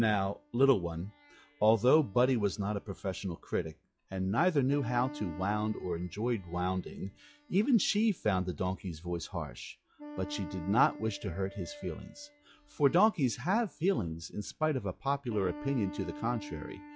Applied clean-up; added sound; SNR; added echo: classical method log-MMSE.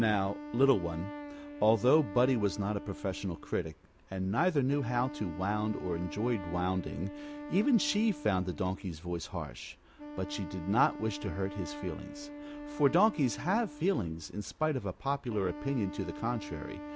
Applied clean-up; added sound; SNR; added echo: none; Wind instrument, woodwind instrument; 12 dB; none.